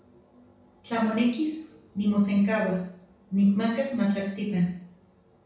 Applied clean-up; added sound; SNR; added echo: none; none; none; reverberation time 0.7 s.